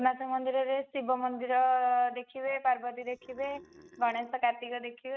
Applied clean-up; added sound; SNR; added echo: neural mask model RNNoise.